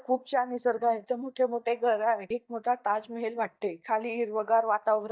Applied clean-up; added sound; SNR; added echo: neural mask model DeepFilterNet 3.